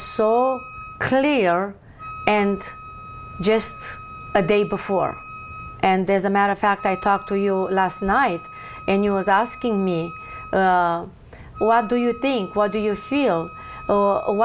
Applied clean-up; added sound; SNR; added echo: none; Wind instrument, woodwind instrument; 17 dB; none.